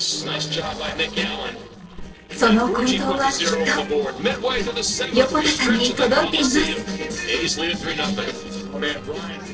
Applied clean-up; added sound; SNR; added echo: neural separator model SepFormer DNS4.